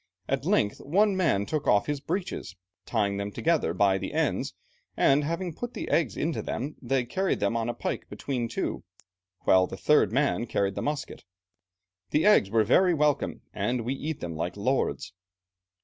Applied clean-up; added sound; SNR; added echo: none; none; none; none.